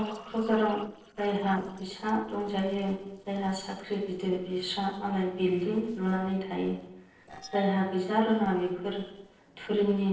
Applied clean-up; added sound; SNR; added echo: neural separator model SepFormer DNS4.